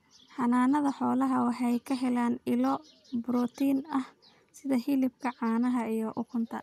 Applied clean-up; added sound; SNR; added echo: none; none; none; none.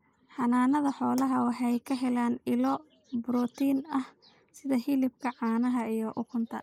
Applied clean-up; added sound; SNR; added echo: neural mask model Resemble Enhance denoiser.